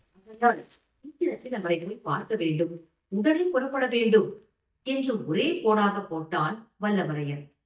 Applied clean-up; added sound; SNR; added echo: neural mask model DeepFilterNet 3.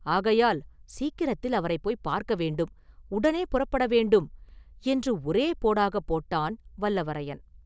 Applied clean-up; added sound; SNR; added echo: none; none; none; none.